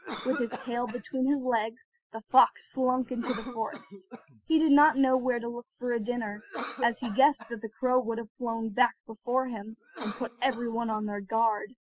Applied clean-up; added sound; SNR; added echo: classical method Wiener filter.